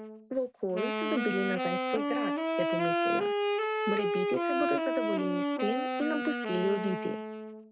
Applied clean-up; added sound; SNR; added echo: none; Wind instrument, woodwind instrument; -3 dB; none.